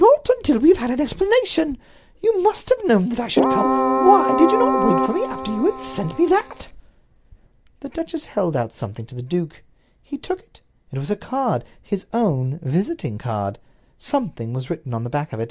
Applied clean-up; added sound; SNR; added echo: none; Keyboard (musical); -1 dB; none.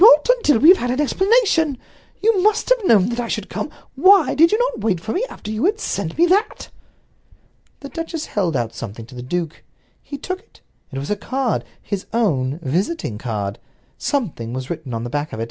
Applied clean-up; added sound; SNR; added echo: none; none; none; none.